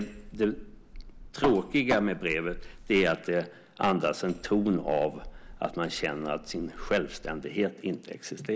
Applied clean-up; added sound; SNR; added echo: none; Hammer; 15 dB; none.